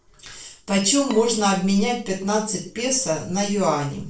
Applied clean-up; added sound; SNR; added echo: neural separator model SepFormer DNS4.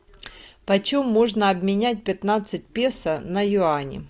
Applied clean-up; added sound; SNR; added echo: none; none; none; none.